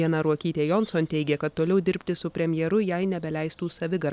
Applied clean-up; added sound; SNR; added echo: none; Bird vocalization, bird call, bird song; 10 dB; none.